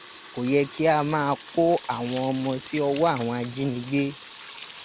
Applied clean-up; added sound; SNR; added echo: none; Sink (filling or washing) / Water tap, faucet; 17 dB; none.